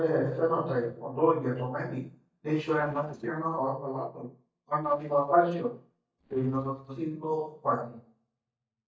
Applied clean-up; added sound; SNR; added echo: neural mask model DeepFilterNet 3.